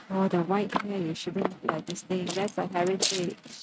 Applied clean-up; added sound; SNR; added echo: neural mask model RNNoise.